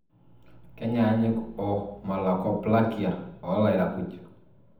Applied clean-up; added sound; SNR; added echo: none; none; none; reverberation time 0.8 s.